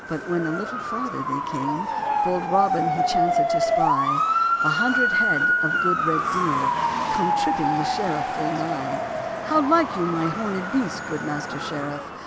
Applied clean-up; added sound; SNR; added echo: none; Motor vehicle (road) / Siren; -4 dB; none.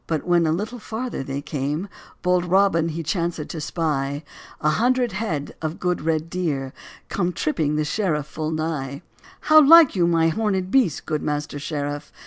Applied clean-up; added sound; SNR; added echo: none; none; none; none.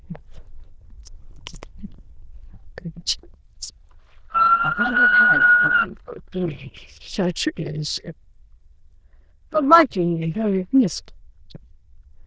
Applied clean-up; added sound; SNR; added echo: neural diffusion model UNIVERSE++.